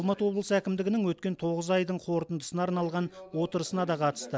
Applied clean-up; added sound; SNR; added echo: none; none; none; none.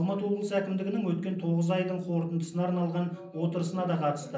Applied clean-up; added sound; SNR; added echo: none; none; none; reverberation time 0.6 s.